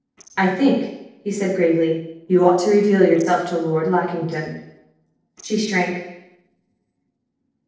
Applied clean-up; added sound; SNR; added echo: neural separator model SepFormer DNS4.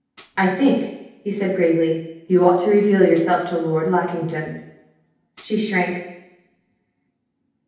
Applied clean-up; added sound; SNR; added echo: none; Tambourine; 16 dB; reverberation time 0.9 s.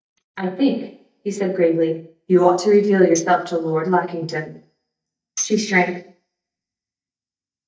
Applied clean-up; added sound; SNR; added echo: neural mask model DeepFilterNet 3.